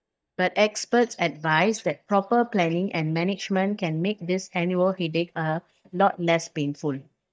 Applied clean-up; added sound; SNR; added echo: neural mask model DeepFilterNet 3.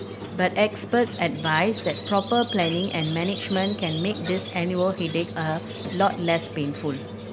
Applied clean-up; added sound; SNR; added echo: none; Squeak; 8 dB; none.